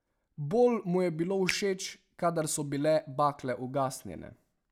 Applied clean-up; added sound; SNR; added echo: none; Finger snapping; 15 dB; none.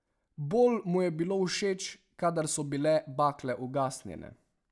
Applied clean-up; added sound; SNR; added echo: none; none; none; none.